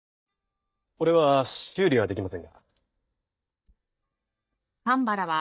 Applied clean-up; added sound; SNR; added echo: neural mask model DeepFilterNet 3.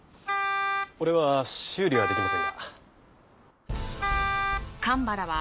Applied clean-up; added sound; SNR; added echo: none; Wind instrument, woodwind instrument; 1 dB; none.